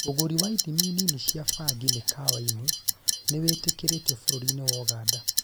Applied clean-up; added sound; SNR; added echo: none; Clock; -4 dB; none.